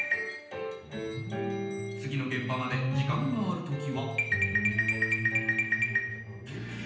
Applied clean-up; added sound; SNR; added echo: none; Bass guitar; 11 dB; reverberation time 0.9 s.